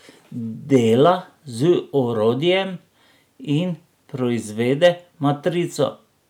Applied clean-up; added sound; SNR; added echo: none; none; none; none.